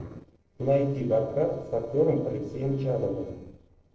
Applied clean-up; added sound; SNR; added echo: neural separator model SepFormer DNS4.